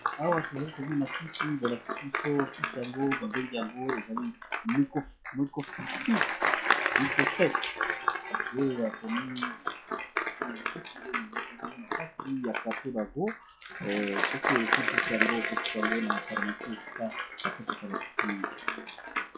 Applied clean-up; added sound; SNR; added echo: classical method log-MMSE.